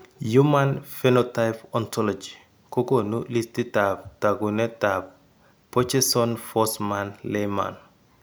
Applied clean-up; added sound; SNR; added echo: none; none; none; none.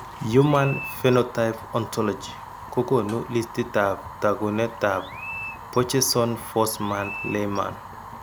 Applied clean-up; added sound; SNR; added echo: none; Fire + Chirp, tweet; 13 dB; none.